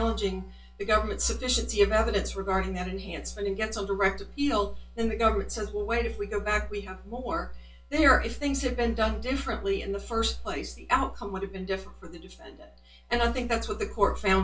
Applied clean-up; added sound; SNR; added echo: none; none; none; reverberation time 0.2 s.